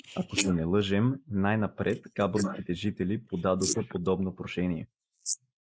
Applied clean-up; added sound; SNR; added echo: neural mask model Resemble Enhance denoiser.